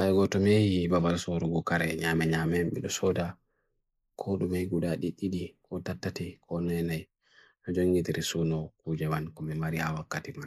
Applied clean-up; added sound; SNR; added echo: neural mask model Resemble Enhance denoiser.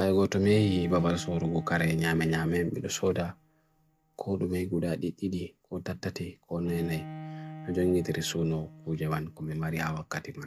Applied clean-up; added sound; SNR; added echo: none; Bowed string instrument; 16 dB; none.